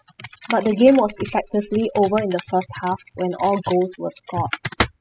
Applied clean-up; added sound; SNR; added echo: classical method spectral subtraction.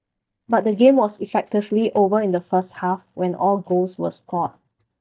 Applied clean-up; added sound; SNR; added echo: neural mask model DeepFilterNet 3.